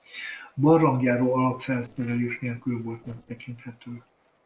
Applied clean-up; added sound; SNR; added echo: neural separator model SepFormer DNS4.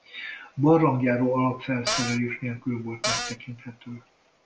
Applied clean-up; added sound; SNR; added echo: none; Cupboard open or close; 2 dB; none.